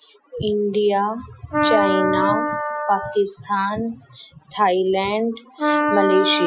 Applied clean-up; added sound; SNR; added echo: classical method Wiener filter.